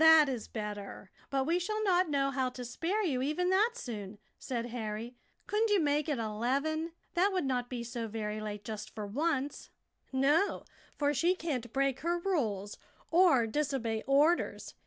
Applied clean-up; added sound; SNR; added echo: none; none; none; none.